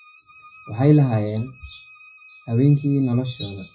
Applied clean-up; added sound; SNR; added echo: classical method WPE with log-MMSE.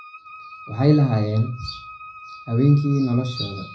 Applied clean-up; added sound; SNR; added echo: none; Wind instrument, woodwind instrument; 19 dB; reverberation time 0.4 s.